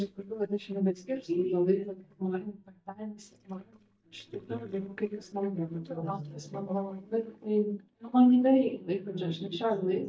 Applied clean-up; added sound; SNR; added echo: neural mask model DeepFilterNet 3.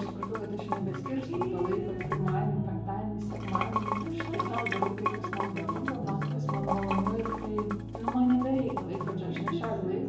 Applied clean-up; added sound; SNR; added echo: none; Sink (filling or washing) / Water; 6 dB; reverberation time 0.7 s.